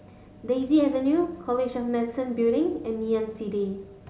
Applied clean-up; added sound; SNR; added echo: none; none; none; none.